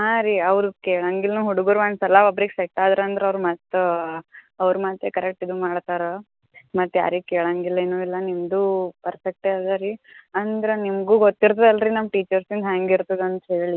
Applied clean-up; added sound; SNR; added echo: none; none; none; none.